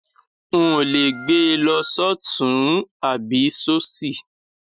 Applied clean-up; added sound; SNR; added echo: classical method Wiener filter.